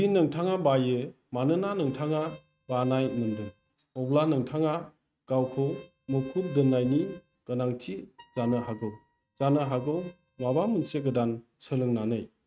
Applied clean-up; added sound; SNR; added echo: neural mask model RNNoise.